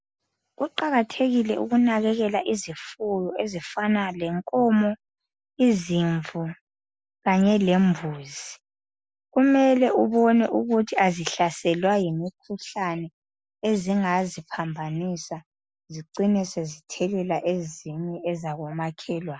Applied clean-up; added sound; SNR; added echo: none; none; none; none.